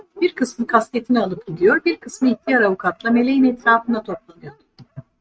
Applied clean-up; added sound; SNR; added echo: neural mask model RNNoise.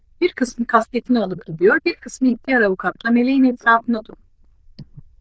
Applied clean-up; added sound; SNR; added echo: neural diffusion model UNIVERSE++.